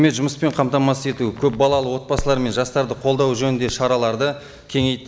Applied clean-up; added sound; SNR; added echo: none; Crackle; 15 dB; none.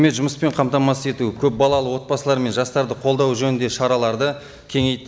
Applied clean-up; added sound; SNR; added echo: none; none; none; none.